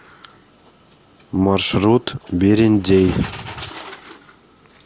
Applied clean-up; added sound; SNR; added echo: none; none; none; none.